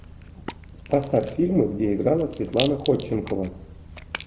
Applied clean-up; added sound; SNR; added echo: none; Rattle; 13 dB; none.